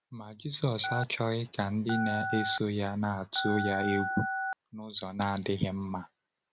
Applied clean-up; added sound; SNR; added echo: none; Telephone; 3 dB; none.